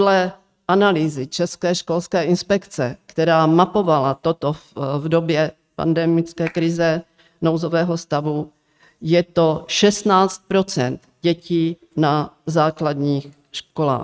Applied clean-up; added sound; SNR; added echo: neural mask model RNNoise.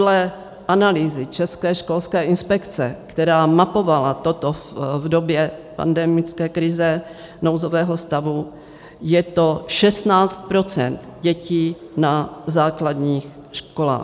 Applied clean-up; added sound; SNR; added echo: none; none; none; none.